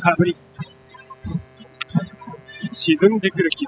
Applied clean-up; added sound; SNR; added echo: classical method spectral subtraction.